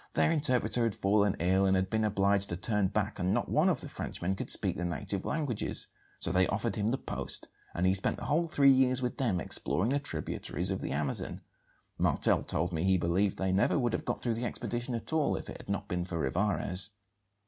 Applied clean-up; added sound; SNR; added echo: none; none; none; none.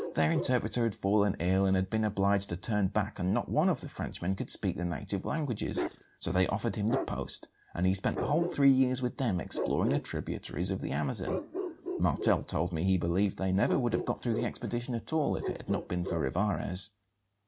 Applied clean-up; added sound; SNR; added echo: none; Bark; 11 dB; none.